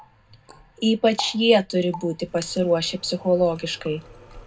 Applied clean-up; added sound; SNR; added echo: none; Water tap, faucet; 19 dB; reverberation time 0.3 s.